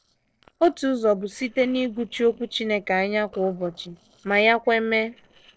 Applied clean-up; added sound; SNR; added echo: neural separator model SepFormer DNS4.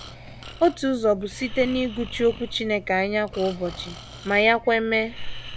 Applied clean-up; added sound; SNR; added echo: none; Breathing; 13 dB; none.